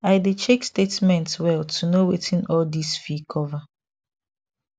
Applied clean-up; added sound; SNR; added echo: none; none; none; none.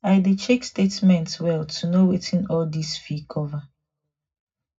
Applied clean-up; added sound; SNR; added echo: none; none; none; reverberation time 0.4 s.